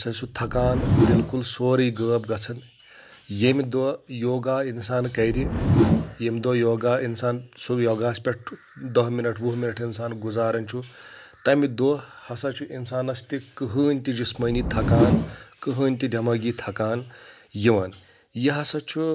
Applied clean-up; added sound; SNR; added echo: none; Whoosh, swoosh, swish; 0 dB; none.